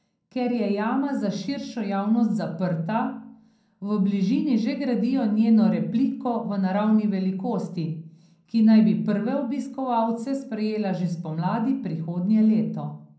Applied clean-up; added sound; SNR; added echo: none; none; none; reverberation time 0.6 s.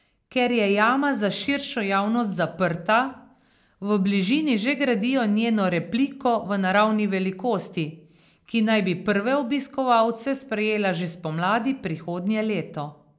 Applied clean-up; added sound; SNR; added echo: none; none; none; none.